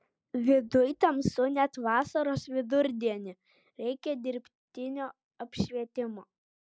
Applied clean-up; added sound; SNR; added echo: neural mask model Resemble Enhance denoiser.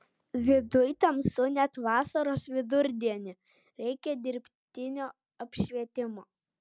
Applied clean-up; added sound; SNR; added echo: none; Brass instrument; 20 dB; none.